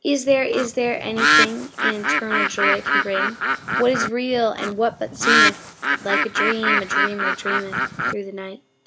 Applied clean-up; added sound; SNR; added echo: none; Bird; -3 dB; none.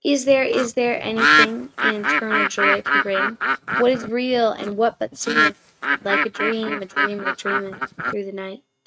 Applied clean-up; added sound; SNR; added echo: neural mask model RNNoise.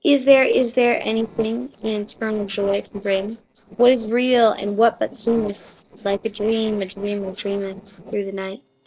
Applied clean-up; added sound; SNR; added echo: neural separator model SepFormer DNS4.